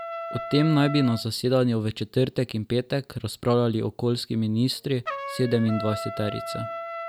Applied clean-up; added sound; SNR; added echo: none; Trumpet; 12 dB; none.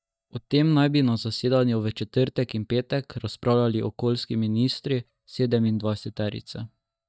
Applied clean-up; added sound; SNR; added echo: neural mask model DeepFilterNet 3.